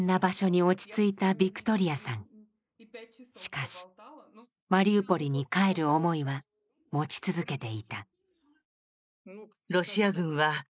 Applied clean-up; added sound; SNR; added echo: neural mask model Resemble Enhance denoiser.